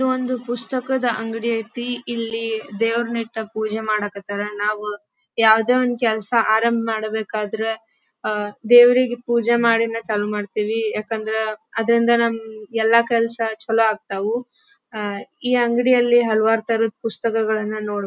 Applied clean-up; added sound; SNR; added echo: none; none; none; none.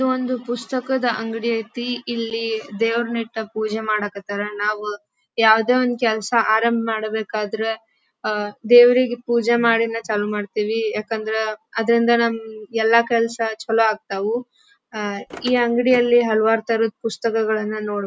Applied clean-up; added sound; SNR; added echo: none; Car; 18 dB; none.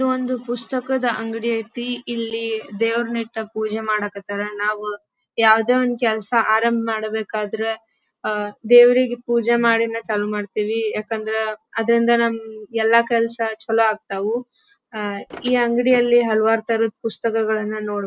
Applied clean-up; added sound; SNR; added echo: neural separator model SepFormer DNS4.